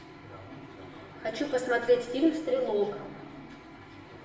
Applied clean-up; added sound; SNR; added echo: none; none; none; reverberation time 0.9 s.